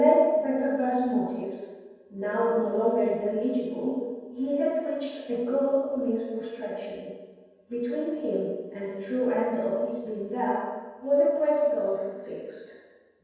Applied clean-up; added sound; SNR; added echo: none; none; none; reverberation time 1.2 s.